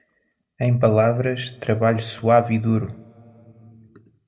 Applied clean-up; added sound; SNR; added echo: none; none; none; reverberation time 1.0 s.